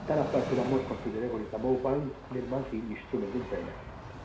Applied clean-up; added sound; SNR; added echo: none; Train; 10 dB; reverberation time 0.5 s.